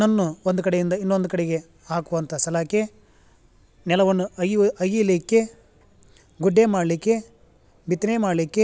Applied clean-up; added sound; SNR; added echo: none; none; none; none.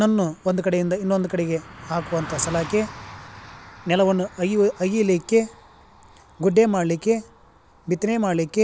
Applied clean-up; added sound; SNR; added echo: none; Car passing by; 19 dB; none.